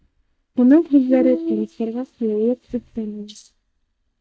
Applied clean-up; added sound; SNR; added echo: neural mask model DeepFilterNet 3.